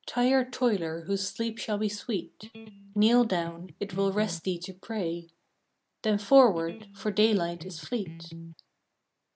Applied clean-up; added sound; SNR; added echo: none; Electric guitar; 15 dB; none.